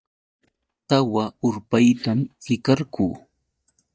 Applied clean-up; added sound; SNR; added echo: neural mask model DeepFilterNet 3.